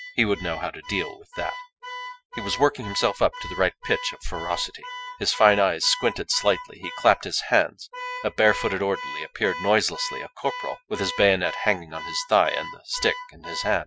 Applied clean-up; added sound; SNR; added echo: classical method Wiener filter.